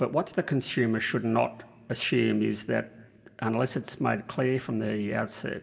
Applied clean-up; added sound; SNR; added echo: none; none; none; reverberation time 0.8 s.